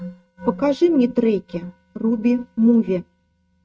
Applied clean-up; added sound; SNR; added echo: neural mask model RNNoise.